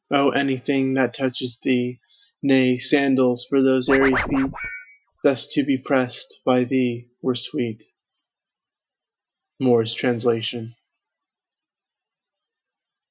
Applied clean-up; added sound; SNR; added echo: classical method Wiener filter.